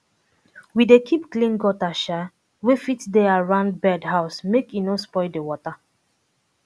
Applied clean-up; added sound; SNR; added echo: none; none; none; none.